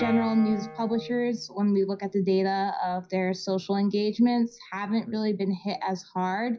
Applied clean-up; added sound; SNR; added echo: classical method WPE with log-MMSE.